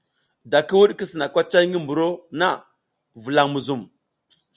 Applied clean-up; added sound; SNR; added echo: none; none; none; none.